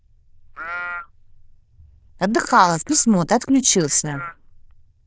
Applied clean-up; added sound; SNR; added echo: neural diffusion model UNIVERSE++.